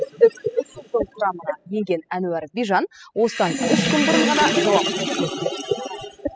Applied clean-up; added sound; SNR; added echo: classical method spectral subtraction.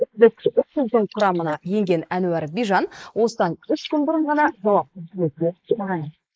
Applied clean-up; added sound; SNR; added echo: neural mask model Resemble Enhance denoiser.